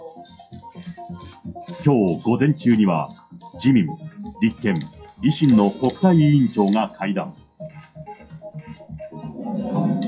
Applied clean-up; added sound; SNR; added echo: classical method WPE with log-MMSE.